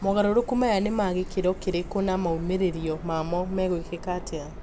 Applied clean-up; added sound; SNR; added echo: none; Subway, metro, underground; 11 dB; none.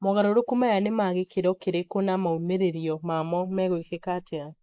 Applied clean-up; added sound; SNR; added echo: neural mask model Resemble Enhance denoiser.